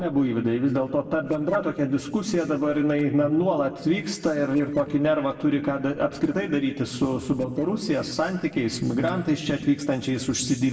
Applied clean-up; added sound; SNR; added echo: neural separator model SepFormer DNS4.